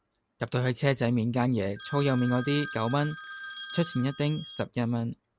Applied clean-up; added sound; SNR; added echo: none; Telephone; 13 dB; none.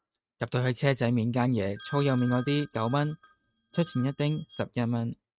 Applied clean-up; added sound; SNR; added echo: neural mask model RNNoise.